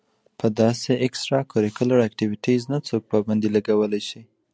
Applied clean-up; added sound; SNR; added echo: none; none; none; none.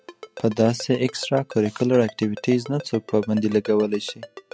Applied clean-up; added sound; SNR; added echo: none; Ringtone; 18 dB; none.